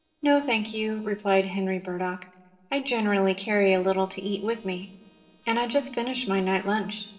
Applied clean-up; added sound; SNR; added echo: neural separator model SepFormer DNS4.